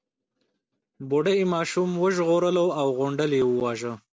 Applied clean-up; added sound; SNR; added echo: none; none; none; none.